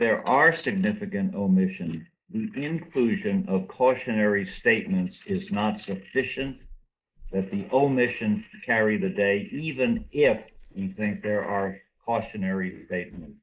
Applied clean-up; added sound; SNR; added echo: neural mask model Resemble Enhance denoiser.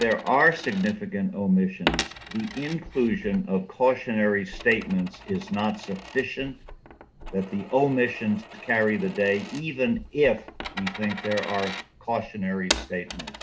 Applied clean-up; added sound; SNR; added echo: none; Coin (dropping); 11 dB; none.